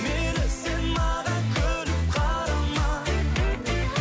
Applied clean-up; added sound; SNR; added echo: none; none; none; none.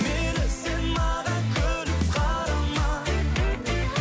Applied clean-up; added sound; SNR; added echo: none; Snare drum; 17 dB; none.